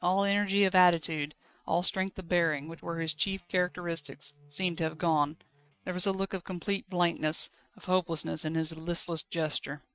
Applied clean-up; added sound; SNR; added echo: neural mask model RNNoise.